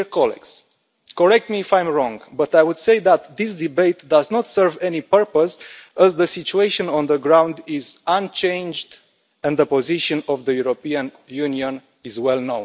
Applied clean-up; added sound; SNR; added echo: none; none; none; none.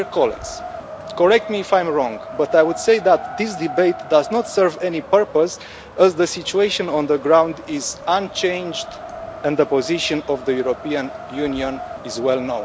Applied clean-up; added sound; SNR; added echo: none; Wind; 14 dB; none.